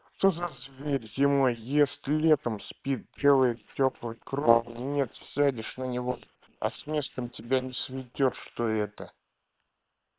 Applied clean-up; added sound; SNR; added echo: neural separator model SepFormer WHAM!.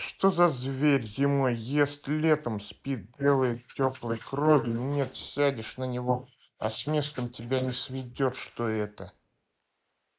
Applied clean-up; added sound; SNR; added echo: neural mask model Resemble Enhance denoiser.